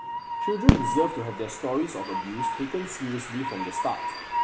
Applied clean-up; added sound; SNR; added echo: none; Train + Fireworks; -2 dB; none.